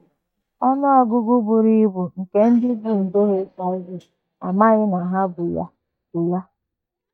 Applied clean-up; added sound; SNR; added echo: neural mask model DeepFilterNet 3.